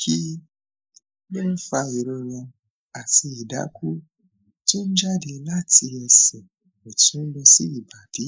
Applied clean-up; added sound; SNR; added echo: neural mask model Resemble Enhance denoiser.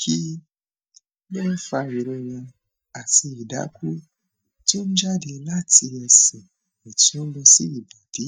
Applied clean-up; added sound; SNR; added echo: neural mask model DeepFilterNet 3.